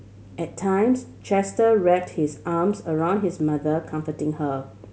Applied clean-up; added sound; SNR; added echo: none; none; none; none.